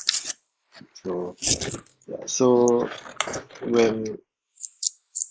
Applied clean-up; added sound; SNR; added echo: neural mask model Resemble Enhance denoiser.